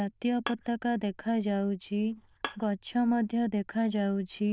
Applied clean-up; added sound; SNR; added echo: neural diffusion model UNIVERSE++.